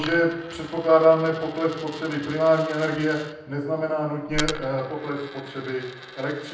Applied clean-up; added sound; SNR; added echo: none; Coin (dropping); 14 dB; reverberation time 0.8 s.